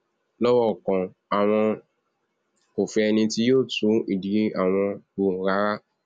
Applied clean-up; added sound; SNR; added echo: none; none; none; none.